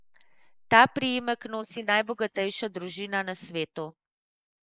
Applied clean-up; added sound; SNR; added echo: neural mask model Resemble Enhance denoiser.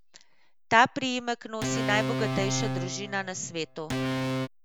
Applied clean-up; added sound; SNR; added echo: none; Organ; 3 dB; none.